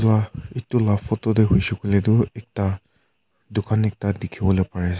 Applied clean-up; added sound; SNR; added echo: none; none; none; none.